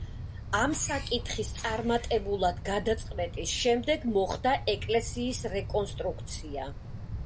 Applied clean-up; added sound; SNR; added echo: none; Wind; 8 dB; none.